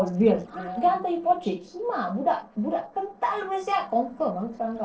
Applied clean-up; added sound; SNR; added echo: neural separator model SepFormer DNS4.